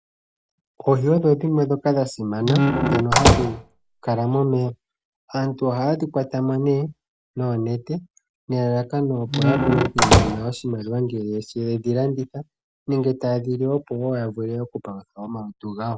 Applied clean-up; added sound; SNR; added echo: none; Squeak / Slam / Wood; -4 dB; none.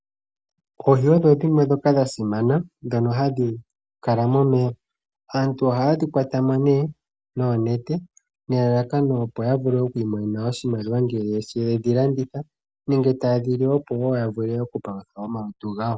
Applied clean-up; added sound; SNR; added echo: none; none; none; none.